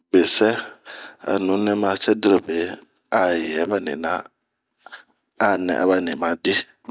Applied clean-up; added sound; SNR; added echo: none; none; none; none.